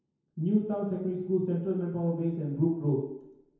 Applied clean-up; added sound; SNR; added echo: none; none; none; reverberation time 1.0 s.